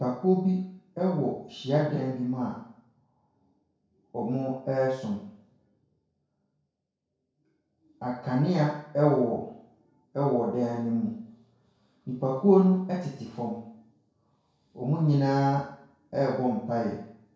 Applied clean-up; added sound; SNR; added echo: none; none; none; reverberation time 0.6 s.